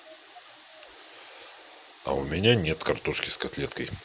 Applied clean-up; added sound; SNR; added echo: none; none; none; none.